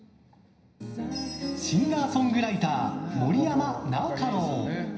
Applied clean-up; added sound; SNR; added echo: none; none; none; reverberation time 0.9 s.